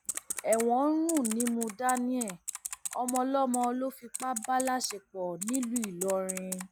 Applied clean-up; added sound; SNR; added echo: none; Typing; 9 dB; none.